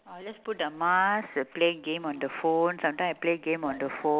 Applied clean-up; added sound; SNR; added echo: none; none; none; none.